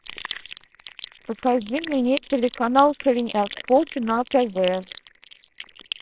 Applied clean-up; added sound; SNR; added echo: neural separator model SepFormer WHAMR!.